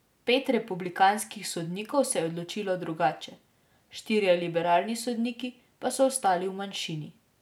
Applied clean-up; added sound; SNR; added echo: none; none; none; none.